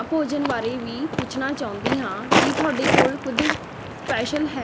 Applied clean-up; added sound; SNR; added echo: none; Walk, footsteps; -1 dB; none.